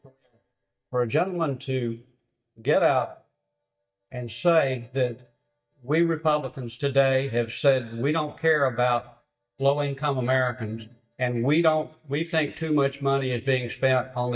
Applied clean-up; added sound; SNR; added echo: neural mask model DeepFilterNet 3.